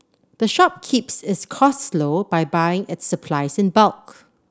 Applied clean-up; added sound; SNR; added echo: none; none; none; none.